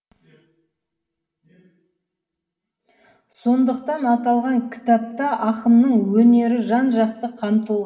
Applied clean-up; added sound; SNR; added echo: none; none; none; reverberation time 2.3 s.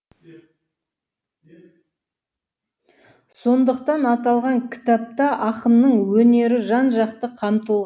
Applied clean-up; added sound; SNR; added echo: none; none; none; none.